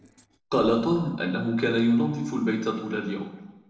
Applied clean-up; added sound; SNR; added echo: neural separator model SepFormer DNS4.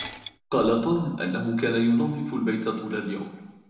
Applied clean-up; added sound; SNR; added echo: none; Shatter; 16 dB; reverberation time 0.9 s.